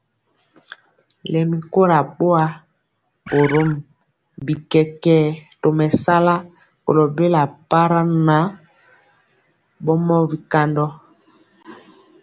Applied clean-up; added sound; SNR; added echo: none; Bird; 11 dB; none.